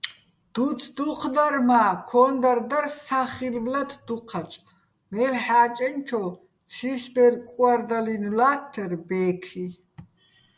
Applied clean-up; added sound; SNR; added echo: none; none; none; none.